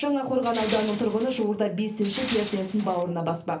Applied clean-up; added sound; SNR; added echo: none; Tools; 12 dB; reverberation time 0.3 s.